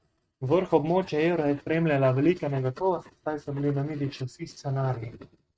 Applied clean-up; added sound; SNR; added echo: neural mask model RNNoise.